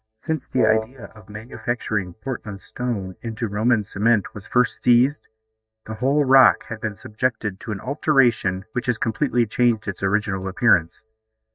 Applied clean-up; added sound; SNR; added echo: neural mask model DeepFilterNet 3.